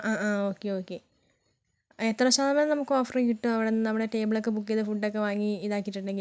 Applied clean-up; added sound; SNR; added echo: none; none; none; none.